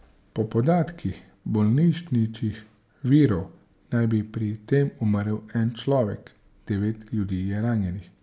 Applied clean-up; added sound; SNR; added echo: none; none; none; none.